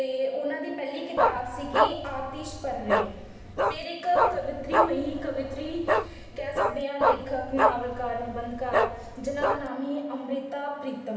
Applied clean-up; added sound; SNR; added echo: none; Bark; -4 dB; reverberation time 0.8 s.